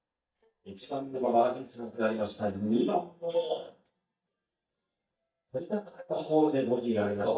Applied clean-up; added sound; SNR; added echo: neural mask model DeepFilterNet 3.